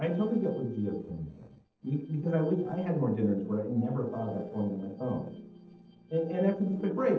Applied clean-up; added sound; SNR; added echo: neural separator model SepFormer DNS4.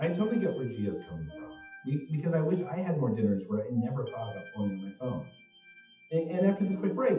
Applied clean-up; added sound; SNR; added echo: classical method WPE with log-MMSE.